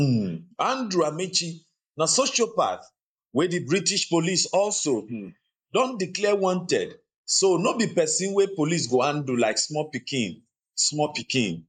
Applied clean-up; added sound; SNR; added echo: neural mask model Resemble Enhance denoiser.